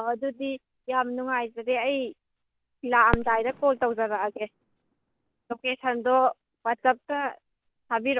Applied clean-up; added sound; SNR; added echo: none; Fireworks; 14 dB; none.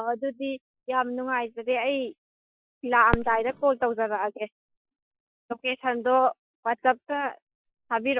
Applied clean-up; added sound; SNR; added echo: classical method Wiener filter.